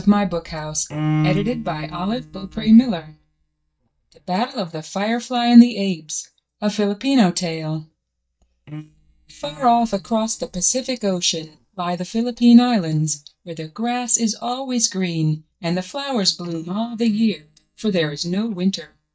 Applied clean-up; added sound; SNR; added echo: neural mask model DeepFilterNet 3.